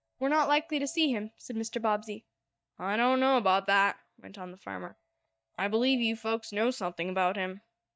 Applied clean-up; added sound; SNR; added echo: neural mask model DeepFilterNet 3.